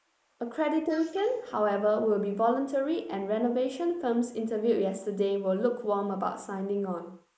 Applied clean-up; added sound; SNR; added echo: neural mask model Resemble Enhance denoiser.